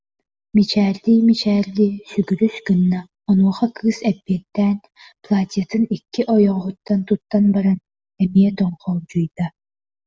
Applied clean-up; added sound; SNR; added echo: none; none; none; none.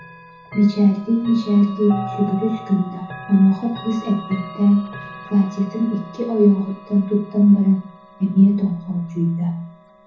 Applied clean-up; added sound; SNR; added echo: none; Chime / Clock; 17 dB; reverberation time 0.7 s.